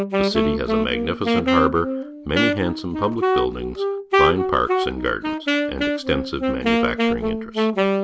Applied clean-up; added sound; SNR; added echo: none; Wind instrument, woodwind instrument; -4 dB; none.